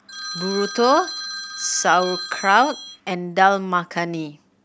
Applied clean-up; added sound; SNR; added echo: none; Telephone; 10 dB; none.